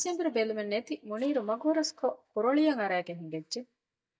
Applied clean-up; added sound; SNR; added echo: neural mask model DeepFilterNet 3.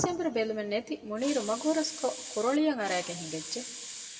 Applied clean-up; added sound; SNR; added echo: none; Hiss; 10 dB; reverberation time 1.1 s.